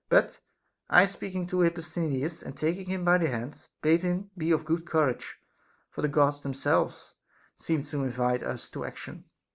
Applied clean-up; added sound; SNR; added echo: none; none; none; none.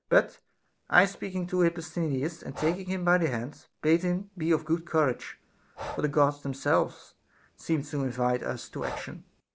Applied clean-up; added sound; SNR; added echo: none; Breathing; 18 dB; none.